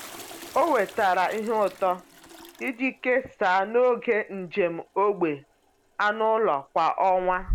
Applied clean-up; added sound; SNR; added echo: none; Toilet flush; 15 dB; none.